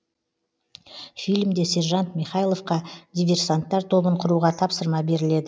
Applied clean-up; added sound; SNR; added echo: none; none; none; none.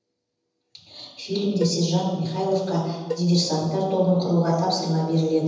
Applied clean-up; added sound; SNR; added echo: none; Cowbell; 14 dB; reverberation time 1.1 s.